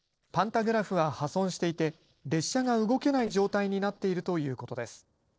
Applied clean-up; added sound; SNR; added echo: neural separator model SepFormer DNS4.